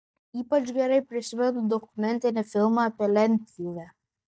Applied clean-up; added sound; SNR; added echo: neural mask model DeepFilterNet 3.